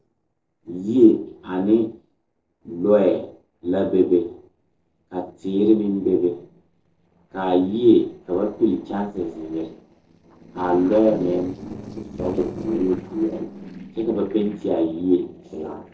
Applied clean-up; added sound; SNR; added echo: neural separator model SepFormer DNS4.